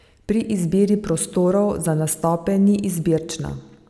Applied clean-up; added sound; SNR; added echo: none; none; none; none.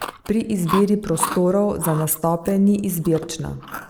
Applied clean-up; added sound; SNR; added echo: neural mask model Resemble Enhance denoiser.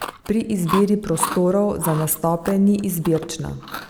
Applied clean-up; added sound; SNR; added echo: none; Chewing, mastication + Tick-tock; 11 dB; none.